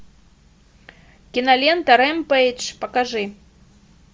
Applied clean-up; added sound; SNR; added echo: none; none; none; none.